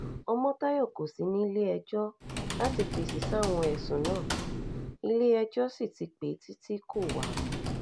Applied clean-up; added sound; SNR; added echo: none; Computer keyboard; 6 dB; none.